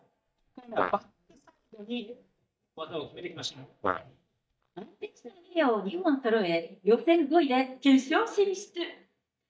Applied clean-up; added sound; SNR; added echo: neural mask model DeepFilterNet 3.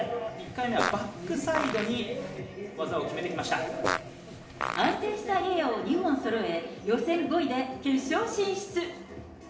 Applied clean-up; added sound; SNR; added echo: none; Fart; 6 dB; reverberation time 0.8 s.